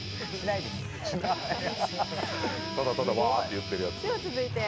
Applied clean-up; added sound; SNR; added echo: none; Guitar; 7 dB; none.